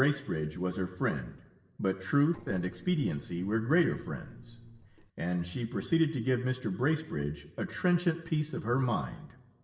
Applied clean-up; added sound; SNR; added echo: neural separator model SepFormer DNS4.